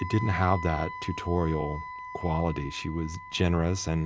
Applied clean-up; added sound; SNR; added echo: none; Wind instrument, woodwind instrument; 11 dB; none.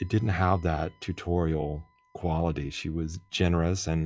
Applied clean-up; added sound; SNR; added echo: classical method log-MMSE.